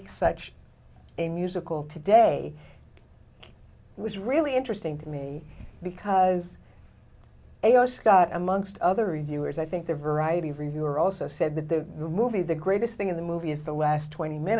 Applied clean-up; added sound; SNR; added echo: none; none; none; none.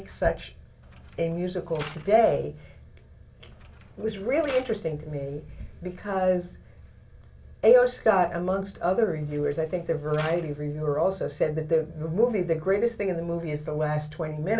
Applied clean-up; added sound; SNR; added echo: none; Mechanisms; 20 dB; reverberation time 0.2 s.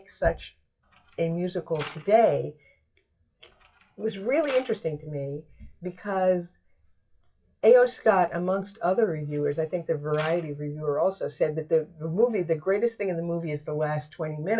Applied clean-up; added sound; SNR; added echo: classical method WPE with log-MMSE.